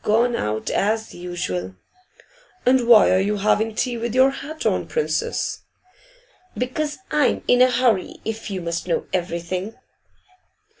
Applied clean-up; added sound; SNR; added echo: none; none; none; none.